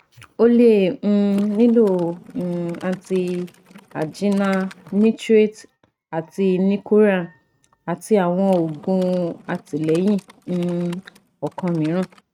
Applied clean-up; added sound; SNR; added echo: neural mask model RNNoise.